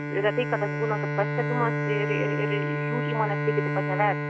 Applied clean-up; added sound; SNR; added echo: none; Bowed string instrument; -1 dB; none.